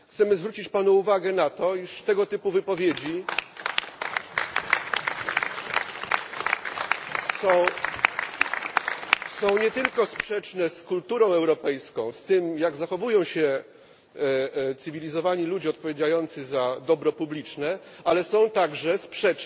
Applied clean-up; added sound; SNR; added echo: none; none; none; none.